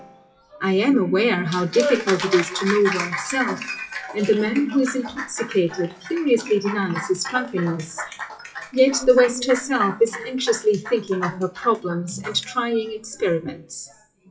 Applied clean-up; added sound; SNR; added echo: classical method WPE with log-MMSE.